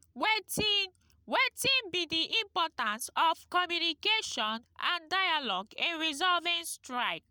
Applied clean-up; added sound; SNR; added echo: none; none; none; none.